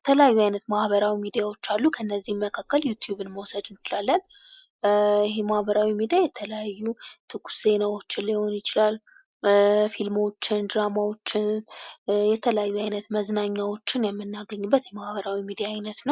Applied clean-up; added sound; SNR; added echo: neural mask model Resemble Enhance denoiser.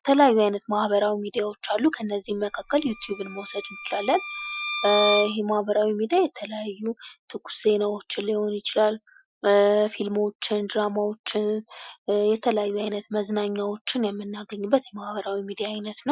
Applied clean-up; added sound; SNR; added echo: classical method Wiener filter.